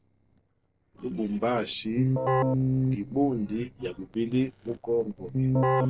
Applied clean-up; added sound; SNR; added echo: neural separator model SepFormer DNS4.